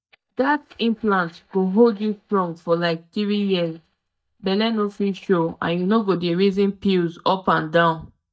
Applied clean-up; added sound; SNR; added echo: neural mask model DeepFilterNet 3.